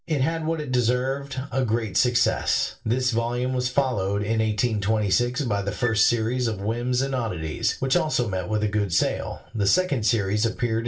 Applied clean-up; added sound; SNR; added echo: neural separator model SepFormer DNS4.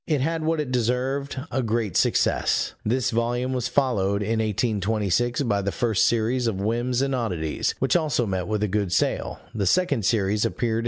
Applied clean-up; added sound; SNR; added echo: none; none; none; none.